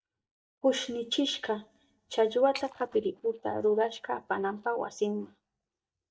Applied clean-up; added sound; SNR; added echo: neural mask model DeepFilterNet 3.